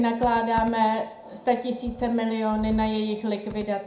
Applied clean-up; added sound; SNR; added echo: none; Computer keyboard; 16 dB; reverberation time 0.4 s.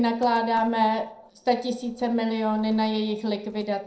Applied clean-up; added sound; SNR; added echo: neural separator model SepFormer DNS4.